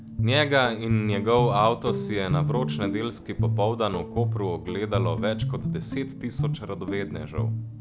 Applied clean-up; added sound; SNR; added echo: none; Guitar; 2 dB; none.